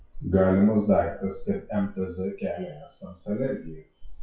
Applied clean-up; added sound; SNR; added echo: classical method WPE with log-MMSE.